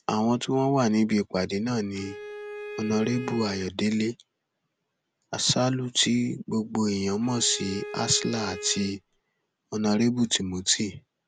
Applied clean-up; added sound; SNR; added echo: none; Bowed string instrument; 12 dB; none.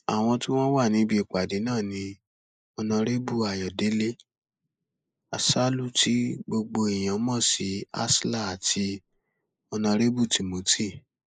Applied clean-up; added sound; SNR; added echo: neural mask model Resemble Enhance denoiser.